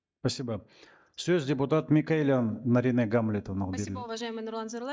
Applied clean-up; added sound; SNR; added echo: neural mask model DeepFilterNet 3.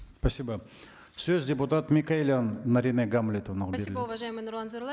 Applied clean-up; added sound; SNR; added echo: none; none; none; none.